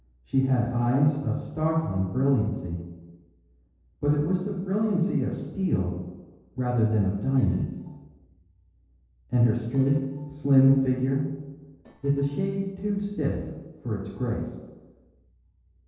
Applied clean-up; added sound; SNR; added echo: neural separator model SepFormer DNS4.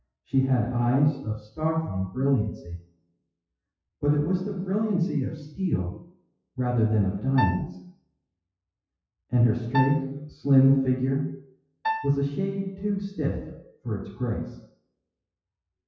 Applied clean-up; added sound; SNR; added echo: classical method WPE with log-MMSE.